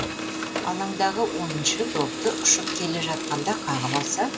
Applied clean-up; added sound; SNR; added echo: none; Printer; 4 dB; none.